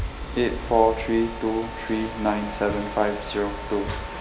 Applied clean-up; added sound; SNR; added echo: none; Mechanisms; 8 dB; none.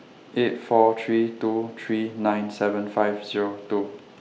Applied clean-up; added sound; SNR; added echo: none; none; none; none.